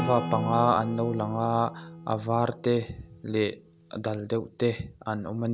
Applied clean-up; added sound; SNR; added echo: none; Acoustic guitar / Strum; 11 dB; none.